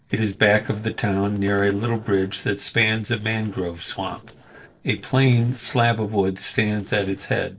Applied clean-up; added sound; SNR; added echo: neural separator model SepFormer DNS4.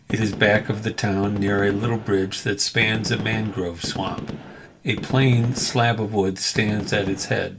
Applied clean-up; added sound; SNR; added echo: none; Gunshot, gunfire; 11 dB; reverberation time 0.2 s.